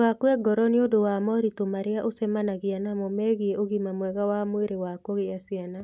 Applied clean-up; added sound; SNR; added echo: none; none; none; none.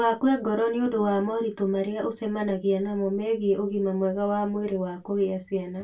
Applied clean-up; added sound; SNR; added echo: none; none; none; reverberation time 0.2 s.